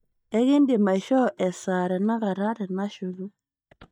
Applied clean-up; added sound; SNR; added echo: neural mask model DeepFilterNet 3.